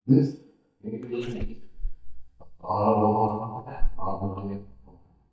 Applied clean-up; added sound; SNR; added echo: neural mask model DeepFilterNet 3.